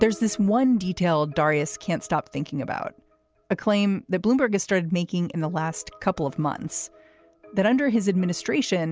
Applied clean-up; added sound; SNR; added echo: none; none; none; none.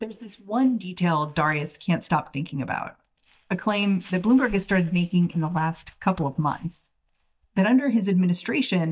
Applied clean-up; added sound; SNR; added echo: neural mask model DeepFilterNet 3.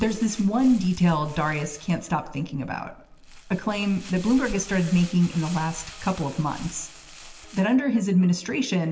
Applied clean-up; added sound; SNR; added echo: none; Crumpling, crinkling; 17 dB; reverberation time 0.8 s.